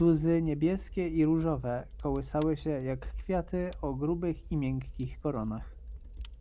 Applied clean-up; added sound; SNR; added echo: none; Fire; 12 dB; none.